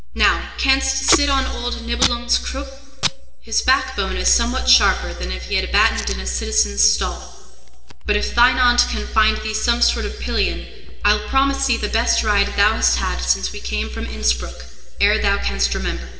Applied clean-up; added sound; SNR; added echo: none; Packing tape, duct tape; 14 dB; reverberation time 1.6 s.